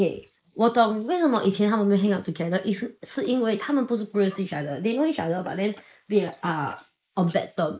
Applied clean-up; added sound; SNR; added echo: neural mask model Resemble Enhance denoiser.